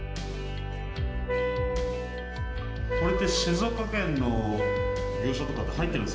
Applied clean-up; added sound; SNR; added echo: none; Wind instrument, woodwind instrument; 4 dB; none.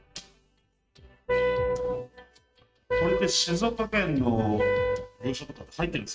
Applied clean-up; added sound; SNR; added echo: neural mask model RNNoise.